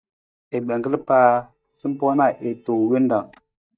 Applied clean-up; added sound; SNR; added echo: neural mask model DeepFilterNet 3.